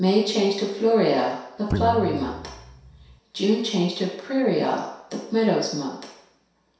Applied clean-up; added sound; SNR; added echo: none; Guitar; 7 dB; reverberation time 0.7 s.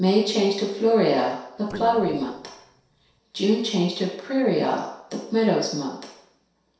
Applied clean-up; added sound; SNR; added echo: neural separator model SepFormer DNS4.